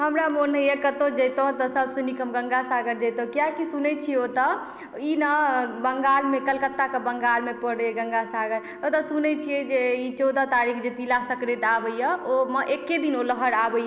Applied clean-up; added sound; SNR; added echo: none; Wind instrument, woodwind instrument; 18 dB; none.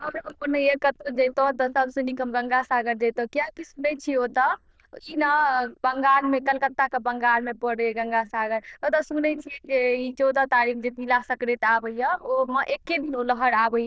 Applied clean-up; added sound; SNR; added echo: neural diffusion model UNIVERSE++.